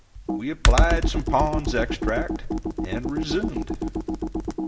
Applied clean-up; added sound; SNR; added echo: none; Computer keyboard; -4 dB; reverberation time 1.1 s.